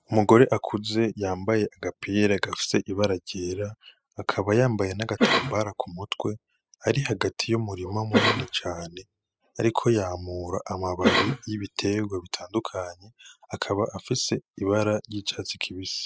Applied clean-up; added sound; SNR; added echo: classical method spectral subtraction.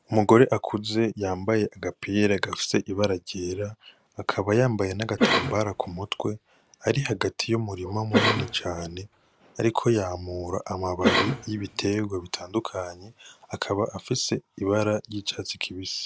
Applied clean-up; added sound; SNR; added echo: none; Cough; 1 dB; none.